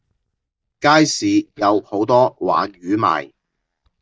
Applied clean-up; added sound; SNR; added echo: neural mask model DeepFilterNet 3.